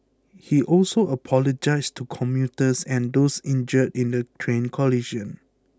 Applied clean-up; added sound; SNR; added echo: none; none; none; none.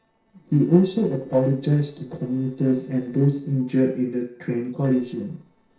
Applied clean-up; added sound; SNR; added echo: neural separator model SepFormer DNS4.